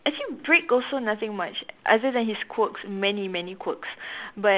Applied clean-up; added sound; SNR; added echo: none; none; none; none.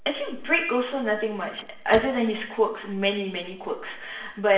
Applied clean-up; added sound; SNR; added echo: neural separator model SepFormer DNS4.